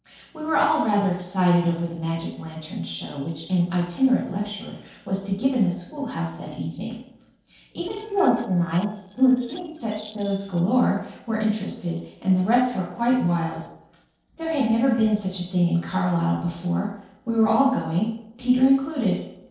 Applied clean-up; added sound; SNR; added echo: neural separator model SepFormer DNS4.